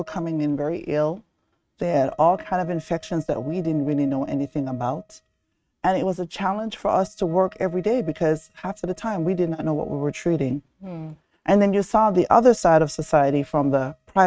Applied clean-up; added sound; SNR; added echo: neural mask model RNNoise.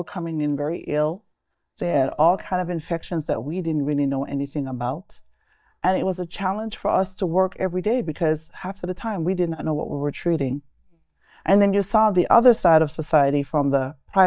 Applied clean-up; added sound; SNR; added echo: neural mask model DeepFilterNet 3.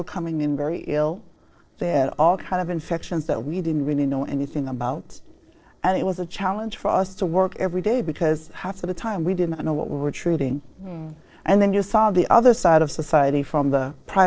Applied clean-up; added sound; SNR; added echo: neural separator model SepFormer DNS4.